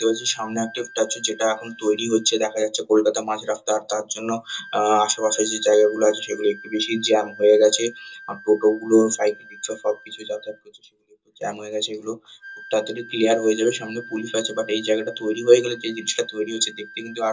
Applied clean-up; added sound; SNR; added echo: none; Wind instrument, woodwind instrument; 20 dB; reverberation time 0.2 s.